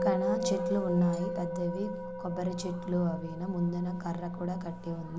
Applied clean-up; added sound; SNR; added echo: none; Musical instrument; 3 dB; none.